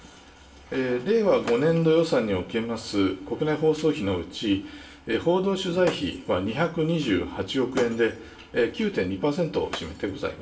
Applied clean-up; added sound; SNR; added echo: none; Shatter; 20 dB; reverberation time 0.3 s.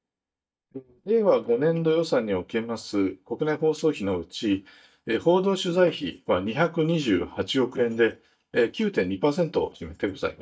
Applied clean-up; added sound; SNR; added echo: neural mask model DeepFilterNet 3.